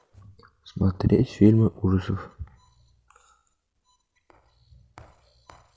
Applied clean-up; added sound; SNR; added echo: none; none; none; none.